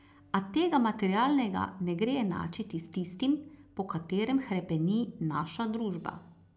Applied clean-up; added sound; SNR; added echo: none; none; none; none.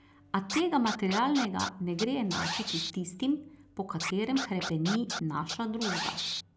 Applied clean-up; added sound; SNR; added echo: none; Scratching (performance technique); 6 dB; none.